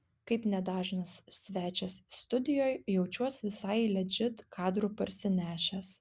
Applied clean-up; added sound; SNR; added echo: none; none; none; none.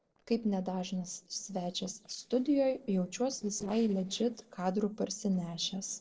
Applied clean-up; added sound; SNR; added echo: neural separator model SepFormer DNS4.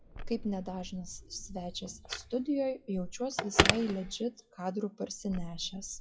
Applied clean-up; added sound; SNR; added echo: classical method WPE with log-MMSE.